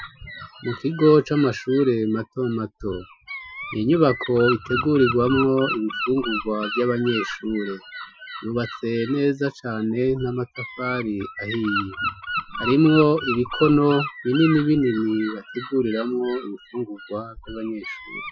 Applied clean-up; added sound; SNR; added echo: classical method Wiener filter.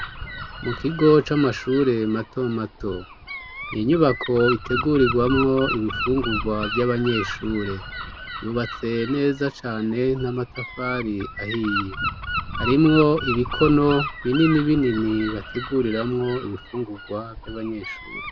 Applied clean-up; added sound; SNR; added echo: none; Gull, seagull / Wind; 9 dB; none.